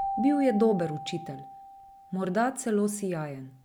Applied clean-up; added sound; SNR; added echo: none; Keyboard (musical); 10 dB; none.